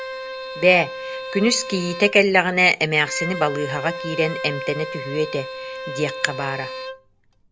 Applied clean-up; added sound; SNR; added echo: none; Bowed string instrument; 9 dB; none.